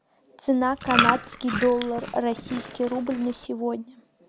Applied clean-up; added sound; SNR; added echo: none; Chewing, mastication; 2 dB; none.